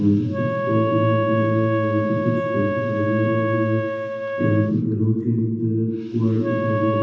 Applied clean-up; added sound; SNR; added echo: none; Wind instrument, woodwind instrument; 4 dB; reverberation time 1.2 s.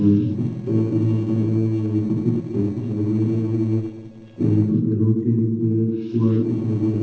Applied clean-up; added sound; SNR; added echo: neural separator model SepFormer DNS4.